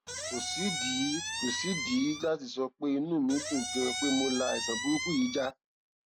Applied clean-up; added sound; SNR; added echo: none; Squeak; 4 dB; none.